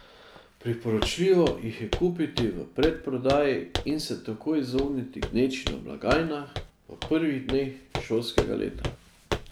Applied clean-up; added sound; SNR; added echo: none; Walk, footsteps; 8 dB; none.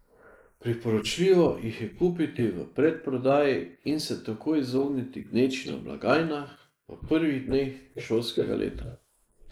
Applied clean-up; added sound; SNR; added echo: neural mask model Resemble Enhance denoiser.